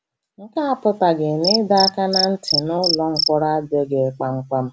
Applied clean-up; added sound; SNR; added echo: none; Cricket; 6 dB; none.